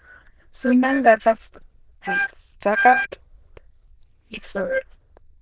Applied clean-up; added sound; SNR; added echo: neural diffusion model UNIVERSE++.